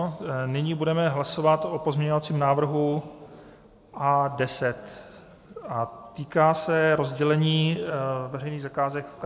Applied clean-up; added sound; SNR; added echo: none; none; none; none.